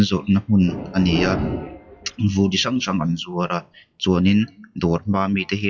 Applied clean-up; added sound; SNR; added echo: classical method WPE with log-MMSE.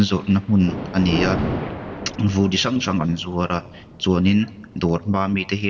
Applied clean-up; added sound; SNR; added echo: none; Thunder; 10 dB; reverberation time 1.3 s.